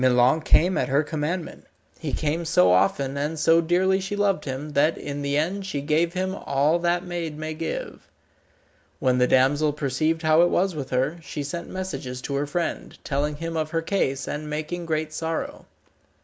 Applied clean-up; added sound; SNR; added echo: none; none; none; none.